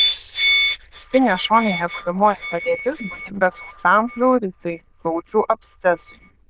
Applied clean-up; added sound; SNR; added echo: neural diffusion model UNIVERSE++.